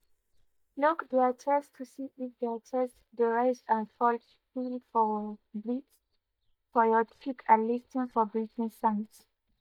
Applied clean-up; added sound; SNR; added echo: neural mask model DeepFilterNet 3.